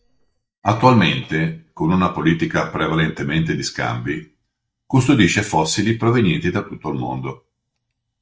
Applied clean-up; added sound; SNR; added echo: neural mask model DeepFilterNet 3.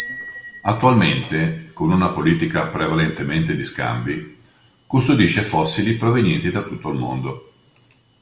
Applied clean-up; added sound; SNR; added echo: none; Bicycle bell; 8 dB; none.